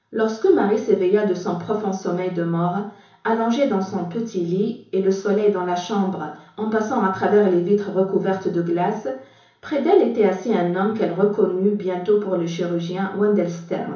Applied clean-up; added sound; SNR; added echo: none; none; none; reverberation time 0.8 s.